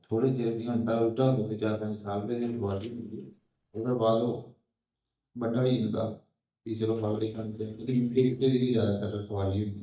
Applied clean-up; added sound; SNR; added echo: neural mask model DeepFilterNet 3.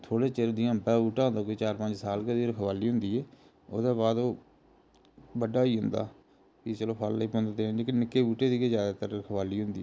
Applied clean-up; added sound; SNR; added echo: none; none; none; none.